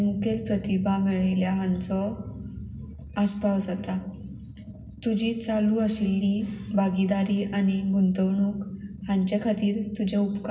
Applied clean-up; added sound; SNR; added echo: none; none; none; reverberation time 0.4 s.